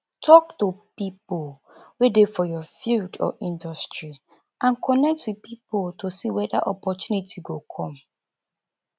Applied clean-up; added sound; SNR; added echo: none; none; none; none.